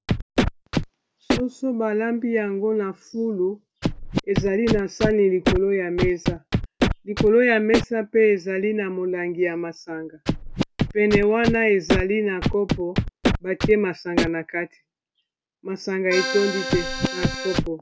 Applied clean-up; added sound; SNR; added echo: none; Scratching (performance technique) + Accordion; 4 dB; none.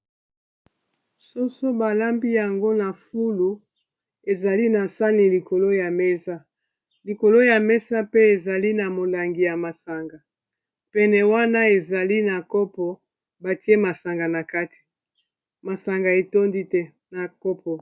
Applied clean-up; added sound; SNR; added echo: none; none; none; none.